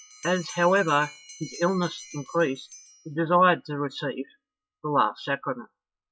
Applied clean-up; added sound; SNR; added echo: classical method log-MMSE.